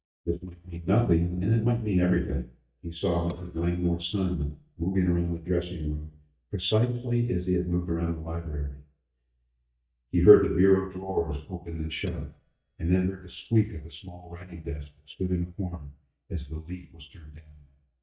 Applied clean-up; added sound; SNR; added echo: neural mask model DeepFilterNet 3.